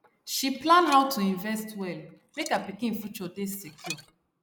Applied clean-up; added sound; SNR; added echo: neural mask model Resemble Enhance denoiser.